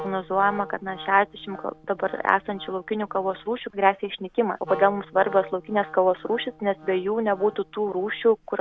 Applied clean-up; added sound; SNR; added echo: none; Wind instrument, woodwind instrument; 18 dB; none.